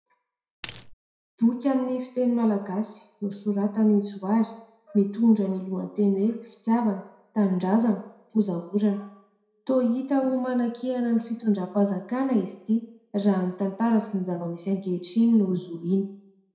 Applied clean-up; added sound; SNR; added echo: none; Coin (dropping); 6 dB; reverberation time 0.5 s.